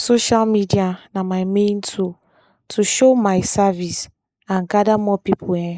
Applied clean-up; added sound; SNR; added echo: neural mask model Resemble Enhance denoiser.